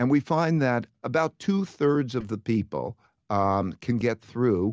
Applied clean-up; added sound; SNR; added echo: none; none; none; none.